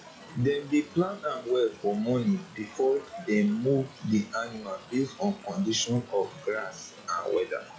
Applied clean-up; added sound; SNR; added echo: classical method log-MMSE.